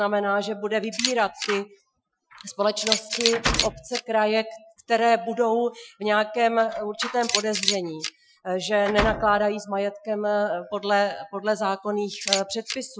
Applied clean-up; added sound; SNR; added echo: classical method Wiener filter.